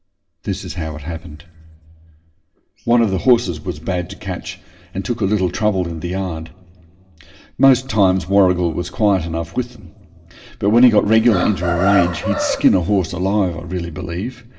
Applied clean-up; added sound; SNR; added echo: none; Chicken, rooster; 4 dB; reverberation time 1.5 s.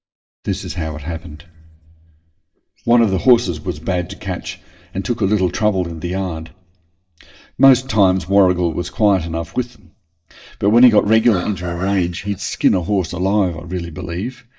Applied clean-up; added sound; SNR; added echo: neural mask model DeepFilterNet 3.